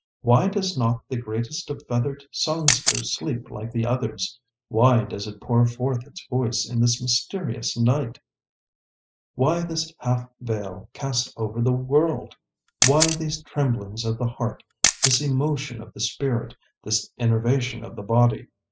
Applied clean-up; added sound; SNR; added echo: classical method spectral subtraction.